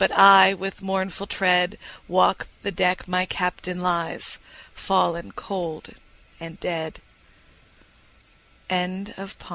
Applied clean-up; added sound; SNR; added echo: none; none; none; none.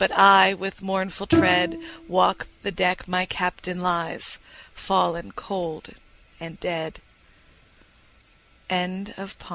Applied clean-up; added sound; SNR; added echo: none; Bowed string instrument; 3 dB; none.